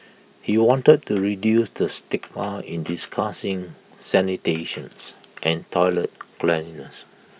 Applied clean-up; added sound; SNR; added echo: none; none; none; none.